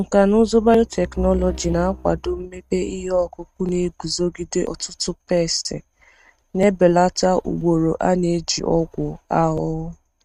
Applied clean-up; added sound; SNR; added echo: neural mask model RNNoise.